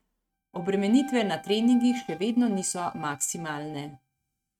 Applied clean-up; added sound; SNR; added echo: neural mask model RNNoise.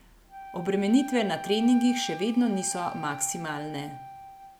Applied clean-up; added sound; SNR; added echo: none; Wind instrument, woodwind instrument; 13 dB; none.